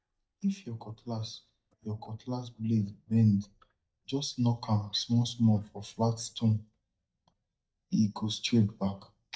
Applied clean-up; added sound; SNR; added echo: neural mask model DeepFilterNet 3.